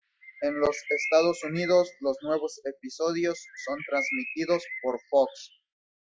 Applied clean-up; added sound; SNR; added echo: classical method log-MMSE.